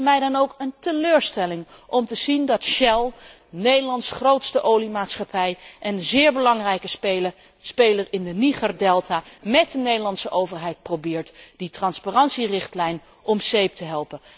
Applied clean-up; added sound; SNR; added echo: none; none; none; none.